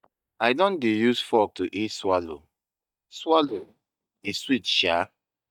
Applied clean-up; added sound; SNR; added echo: neural mask model DeepFilterNet 3.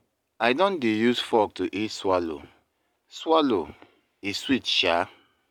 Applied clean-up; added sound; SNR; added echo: none; none; none; none.